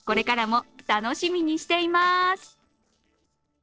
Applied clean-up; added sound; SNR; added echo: neural separator model SepFormer DNS4.